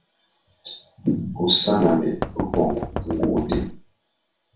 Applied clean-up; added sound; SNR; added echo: none; Knock; 5 dB; reverberation time 0.3 s.